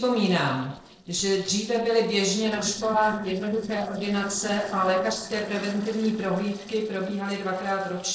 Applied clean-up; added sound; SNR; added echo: neural separator model SepFormer DNS4.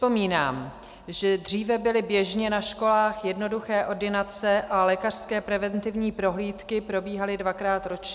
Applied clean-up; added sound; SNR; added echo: none; none; none; none.